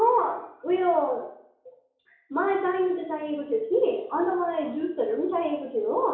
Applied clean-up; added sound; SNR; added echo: none; none; none; reverberation time 0.6 s.